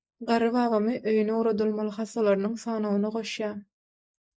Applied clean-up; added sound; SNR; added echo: neural mask model Resemble Enhance denoiser.